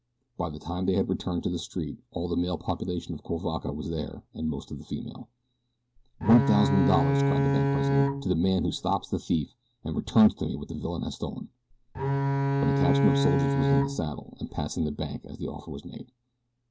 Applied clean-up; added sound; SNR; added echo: none; Bowed string instrument; -3 dB; none.